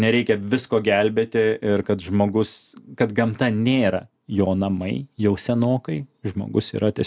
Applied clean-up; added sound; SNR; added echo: none; none; none; none.